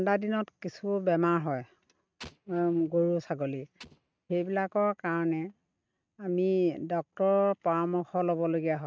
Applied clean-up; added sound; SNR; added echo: neural mask model RNNoise.